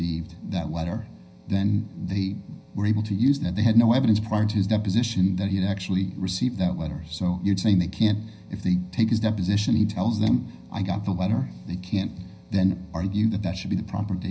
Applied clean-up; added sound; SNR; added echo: none; none; none; reverberation time 0.5 s.